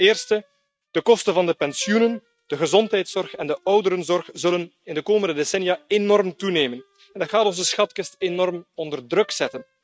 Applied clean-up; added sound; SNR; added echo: neural mask model RNNoise.